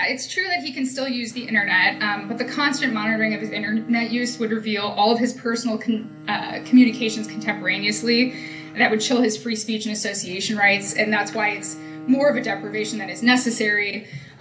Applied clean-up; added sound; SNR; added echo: none; Bowed string instrument; 16 dB; reverberation time 0.3 s.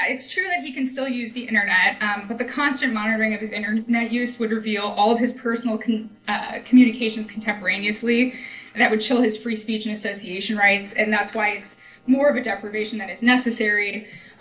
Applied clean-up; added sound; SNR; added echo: neural separator model SepFormer DNS4.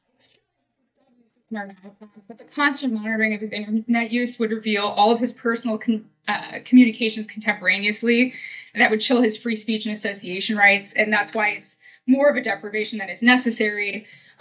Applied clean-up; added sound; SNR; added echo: neural mask model DeepFilterNet 3.